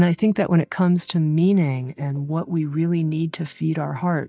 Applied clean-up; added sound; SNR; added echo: neural mask model DeepFilterNet 3.